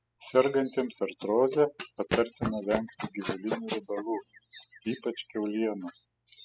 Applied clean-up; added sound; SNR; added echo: classical method spectral subtraction.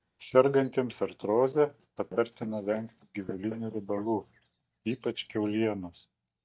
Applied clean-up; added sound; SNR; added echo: neural mask model DeepFilterNet 3.